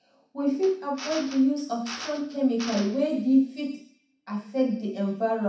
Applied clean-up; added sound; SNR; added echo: none; Drill; 15 dB; reverberation time 0.6 s.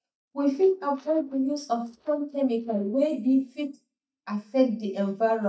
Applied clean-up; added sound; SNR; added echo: neural mask model DeepFilterNet 3.